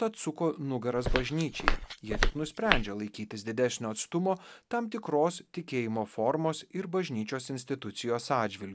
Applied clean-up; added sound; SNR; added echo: none; Walk, footsteps; -2 dB; none.